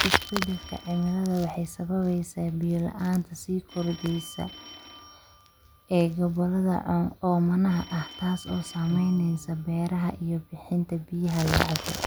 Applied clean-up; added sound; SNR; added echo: none; Bowed string instrument + Telephone; 20 dB; none.